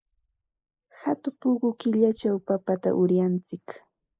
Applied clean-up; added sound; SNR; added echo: neural mask model Resemble Enhance denoiser.